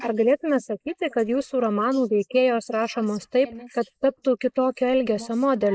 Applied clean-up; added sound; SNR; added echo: neural mask model Resemble Enhance denoiser.